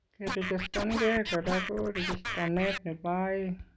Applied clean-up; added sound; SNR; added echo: none; Scratching (performance technique); 4 dB; none.